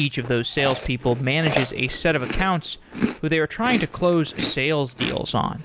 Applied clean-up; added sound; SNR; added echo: none; Chewing, mastication; 9 dB; none.